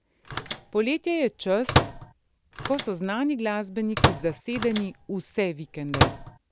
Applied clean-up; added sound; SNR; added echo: none; Microwave oven; 0 dB; none.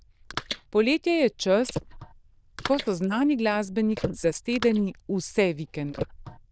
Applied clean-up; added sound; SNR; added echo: neural diffusion model UNIVERSE++.